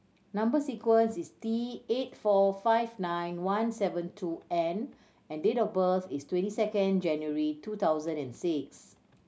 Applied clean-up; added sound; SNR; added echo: none; none; none; none.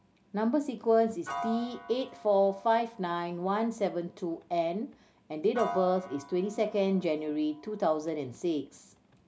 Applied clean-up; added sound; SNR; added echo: none; Piano; 15 dB; none.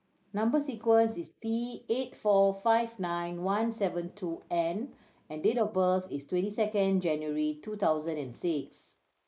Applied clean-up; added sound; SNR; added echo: neural mask model Resemble Enhance denoiser.